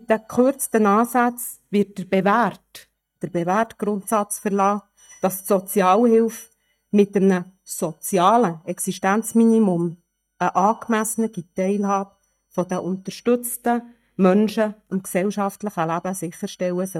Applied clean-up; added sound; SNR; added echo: neural mask model DeepFilterNet 3.